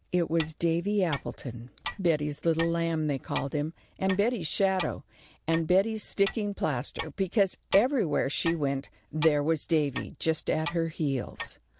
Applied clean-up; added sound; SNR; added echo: none; Clock; 15 dB; none.